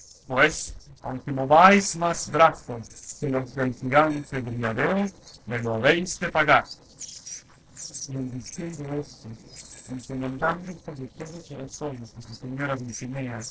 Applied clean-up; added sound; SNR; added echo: neural separator model SepFormer DNS4.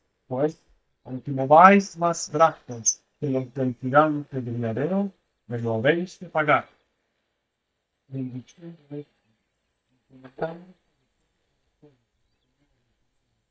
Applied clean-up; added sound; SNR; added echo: neural mask model DeepFilterNet 3.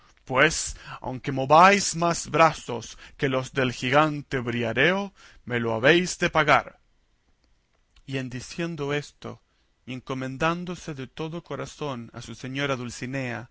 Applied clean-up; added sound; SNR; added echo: none; none; none; none.